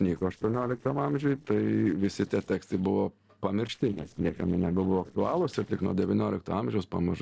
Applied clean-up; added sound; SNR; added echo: neural separator model SepFormer DNS4.